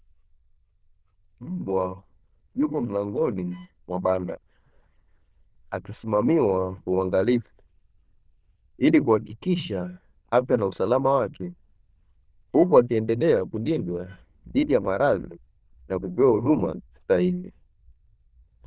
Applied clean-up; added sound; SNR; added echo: neural diffusion model UNIVERSE++.